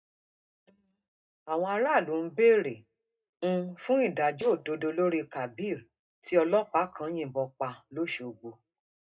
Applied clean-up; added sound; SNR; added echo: neural mask model DeepFilterNet 3.